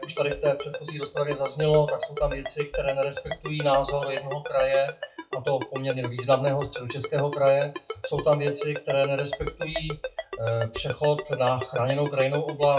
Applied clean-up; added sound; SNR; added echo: classical method WPE with log-MMSE.